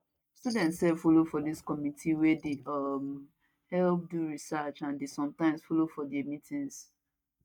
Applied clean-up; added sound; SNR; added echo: neural mask model DeepFilterNet 3.